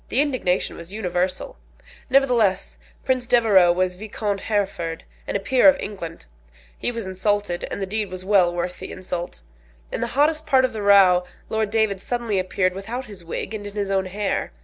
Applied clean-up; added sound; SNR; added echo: none; none; none; none.